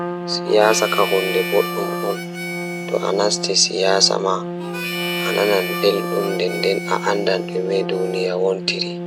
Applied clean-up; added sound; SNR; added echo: none; Trumpet + Harmonica; 5 dB; none.